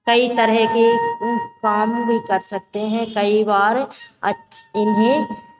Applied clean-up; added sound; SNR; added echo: neural mask model RNNoise.